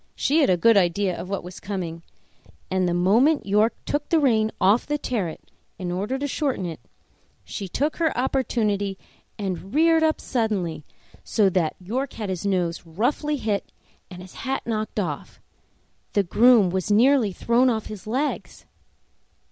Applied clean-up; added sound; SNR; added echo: none; none; none; none.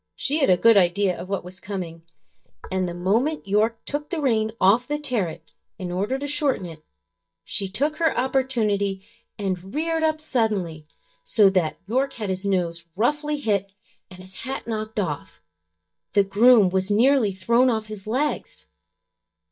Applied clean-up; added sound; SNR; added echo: neural mask model DeepFilterNet 3.